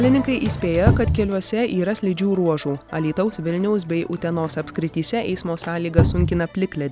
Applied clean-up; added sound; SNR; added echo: none; Cupboard open or close; -3 dB; none.